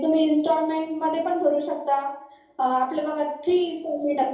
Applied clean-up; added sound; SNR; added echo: none; none; none; reverberation time 2.8 s.